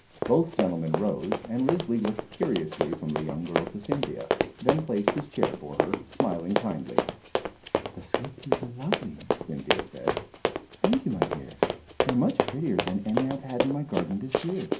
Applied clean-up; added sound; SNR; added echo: none; Run; 0 dB; reverberation time 0.3 s.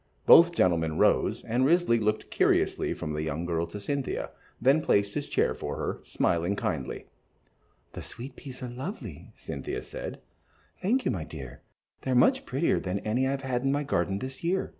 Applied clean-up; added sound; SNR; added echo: none; none; none; none.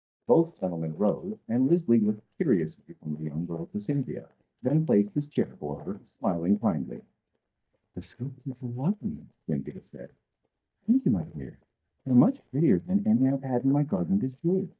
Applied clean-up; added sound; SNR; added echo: neural mask model DeepFilterNet 3.